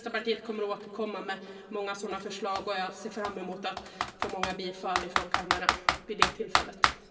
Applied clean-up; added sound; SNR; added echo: none; Computer keyboard; -2 dB; reverberation time 2.4 s.